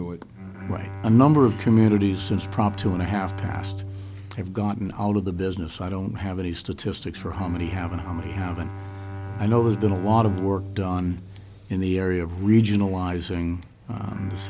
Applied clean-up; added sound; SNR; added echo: none; Bowed string instrument; 11 dB; none.